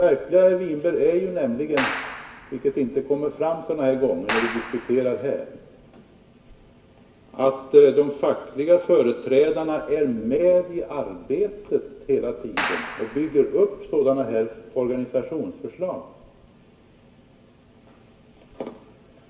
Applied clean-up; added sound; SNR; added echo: none; Clapping; 9 dB; reverberation time 1.6 s.